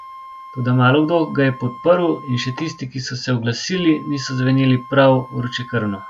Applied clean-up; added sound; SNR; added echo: none; Wind instrument, woodwind instrument; 18 dB; none.